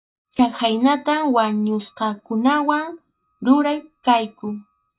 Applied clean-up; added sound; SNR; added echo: neural mask model DeepFilterNet 3.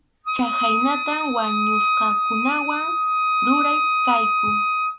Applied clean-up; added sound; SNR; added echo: none; Wind instrument, woodwind instrument; -5 dB; none.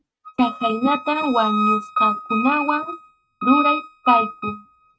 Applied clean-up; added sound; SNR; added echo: neural mask model RNNoise.